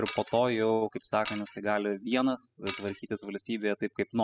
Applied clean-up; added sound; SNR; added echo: classical method spectral subtraction.